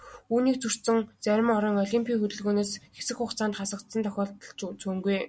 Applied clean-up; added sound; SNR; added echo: none; none; none; none.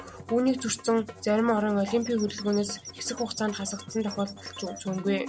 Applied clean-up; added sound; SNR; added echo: none; Musical instrument + Squeak / Chirp, tweet; 14 dB; none.